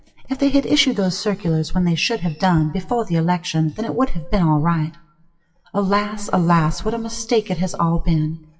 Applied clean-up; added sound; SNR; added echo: classical method WPE with log-MMSE.